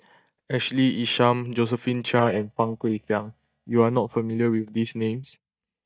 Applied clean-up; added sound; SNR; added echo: neural mask model DeepFilterNet 3.